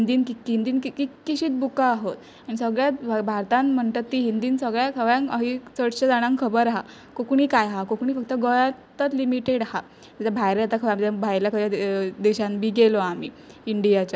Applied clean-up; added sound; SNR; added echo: none; none; none; none.